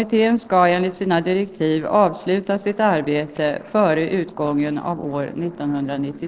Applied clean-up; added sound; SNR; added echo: neural separator model SepFormer DNS4.